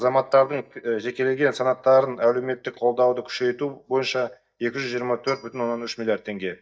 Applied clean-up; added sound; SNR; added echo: neural mask model DeepFilterNet 3.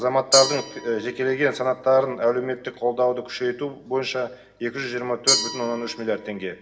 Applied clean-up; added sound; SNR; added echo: none; Glass; 7 dB; reverberation time 0.6 s.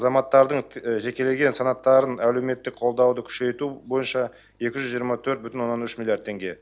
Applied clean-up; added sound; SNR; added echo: none; none; none; none.